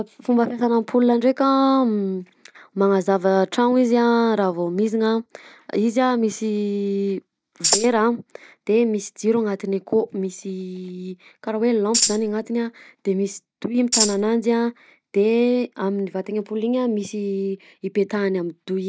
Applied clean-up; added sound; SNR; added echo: none; Tambourine; 1 dB; none.